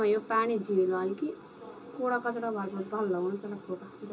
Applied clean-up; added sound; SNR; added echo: none; none; none; reverberation time 0.2 s.